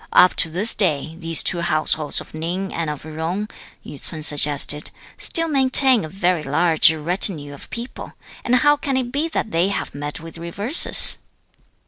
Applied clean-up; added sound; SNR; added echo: none; none; none; none.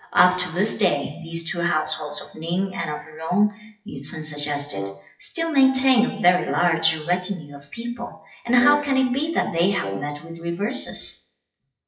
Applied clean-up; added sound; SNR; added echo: classical method WPE with log-MMSE.